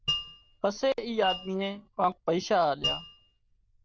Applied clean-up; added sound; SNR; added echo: neural diffusion model UNIVERSE++.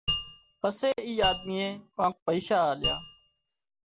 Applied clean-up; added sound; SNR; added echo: none; Mallet percussion; 6 dB; none.